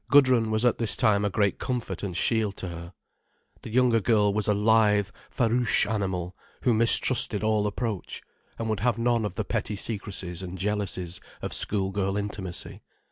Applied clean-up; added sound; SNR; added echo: none; none; none; none.